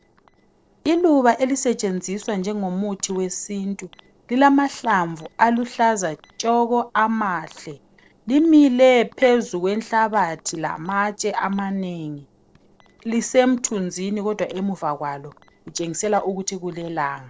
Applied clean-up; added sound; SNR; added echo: neural separator model SepFormer DNS4.